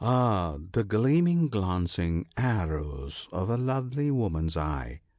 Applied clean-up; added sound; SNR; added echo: none; none; none; none.